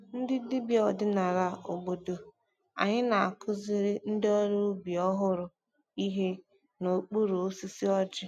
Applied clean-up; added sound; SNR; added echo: none; none; none; none.